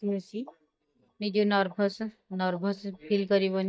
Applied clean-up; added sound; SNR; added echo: neural mask model DeepFilterNet 3.